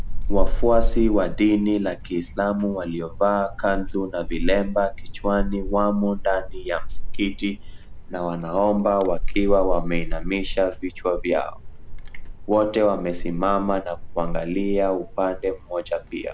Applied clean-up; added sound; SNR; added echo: none; Wind; 1 dB; none.